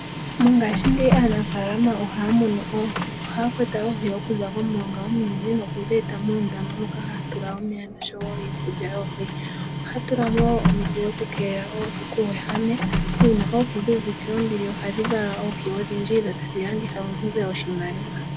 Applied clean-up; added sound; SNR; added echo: none; Printer; 3 dB; none.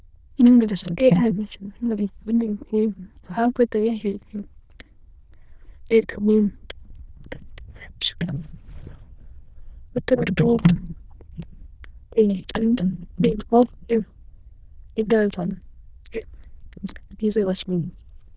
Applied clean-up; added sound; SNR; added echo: neural diffusion model UNIVERSE++.